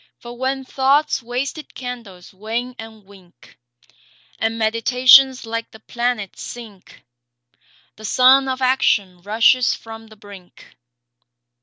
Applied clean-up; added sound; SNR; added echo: none; none; none; none.